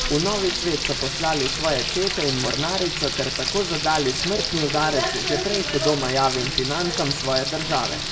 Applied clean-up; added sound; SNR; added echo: none; Frying (food); 1 dB; reverberation time 0.6 s.